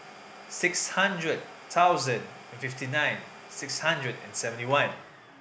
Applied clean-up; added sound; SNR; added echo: none; Domestic sounds, home sounds; 18 dB; none.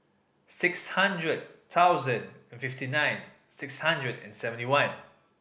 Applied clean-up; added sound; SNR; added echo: none; none; none; none.